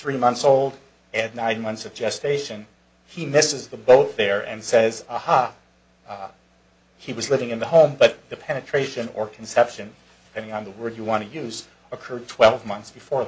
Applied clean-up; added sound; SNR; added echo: none; none; none; none.